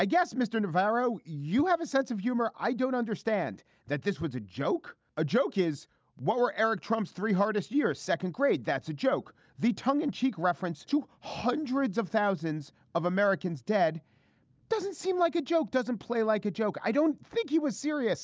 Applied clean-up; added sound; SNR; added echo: none; none; none; none.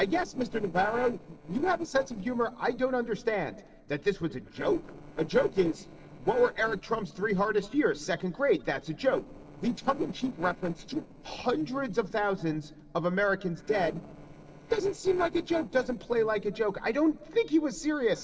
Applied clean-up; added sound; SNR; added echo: neural separator model SepFormer DNS4.